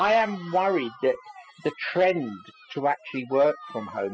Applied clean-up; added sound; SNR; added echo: classical method spectral subtraction.